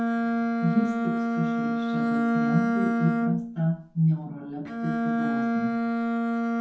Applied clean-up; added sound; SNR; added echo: none; Bowed string instrument; -4 dB; reverberation time 0.5 s.